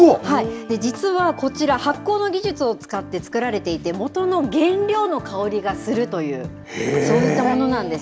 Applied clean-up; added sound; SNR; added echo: none; none; none; none.